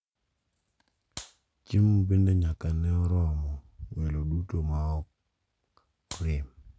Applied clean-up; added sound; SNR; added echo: none; Clapping; 18 dB; none.